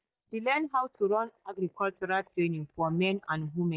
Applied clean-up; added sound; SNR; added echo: neural mask model DeepFilterNet 3.